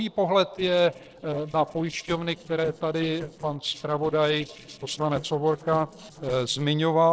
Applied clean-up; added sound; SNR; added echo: neural separator model SepFormer DNS4.